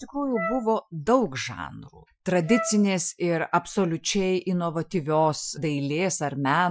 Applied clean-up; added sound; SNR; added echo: classical method Wiener filter.